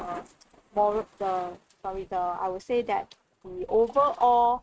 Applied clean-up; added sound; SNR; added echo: neural mask model RNNoise.